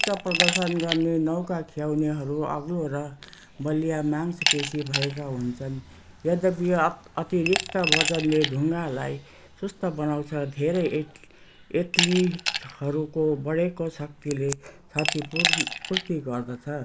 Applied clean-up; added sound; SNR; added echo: none; Glass; 5 dB; none.